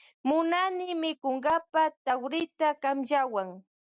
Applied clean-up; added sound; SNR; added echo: none; none; none; none.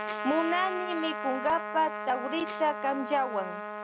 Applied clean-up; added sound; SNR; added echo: none; Tambourine + Trumpet; 4 dB; none.